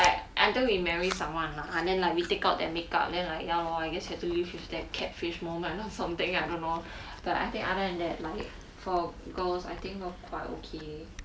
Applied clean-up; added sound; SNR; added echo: none; Chewing, mastication; 17 dB; none.